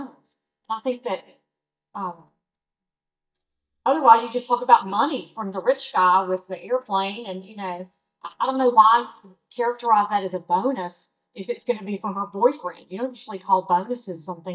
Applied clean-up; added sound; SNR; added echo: neural mask model DeepFilterNet 3.